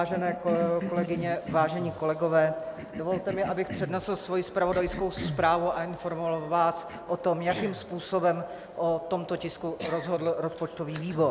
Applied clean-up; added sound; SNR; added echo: none; Cough; 12 dB; none.